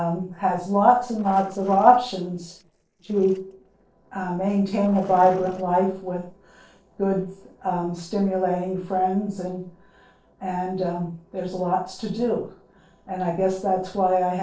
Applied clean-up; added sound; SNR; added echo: neural separator model SepFormer DNS4.